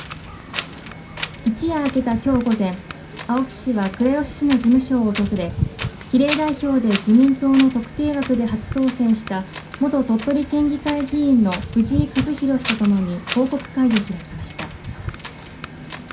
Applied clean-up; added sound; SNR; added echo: none; Wind; 11 dB; reverberation time 0.3 s.